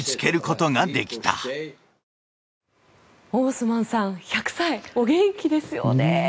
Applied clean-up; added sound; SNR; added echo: none; none; none; none.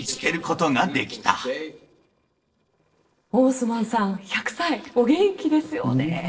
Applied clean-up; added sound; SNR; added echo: neural separator model SepFormer DNS4.